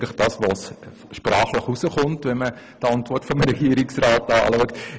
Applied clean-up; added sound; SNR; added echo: none; none; none; none.